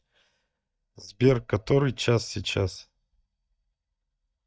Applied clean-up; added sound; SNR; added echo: neural mask model DeepFilterNet 3.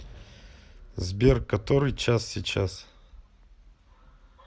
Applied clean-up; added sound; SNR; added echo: none; none; none; none.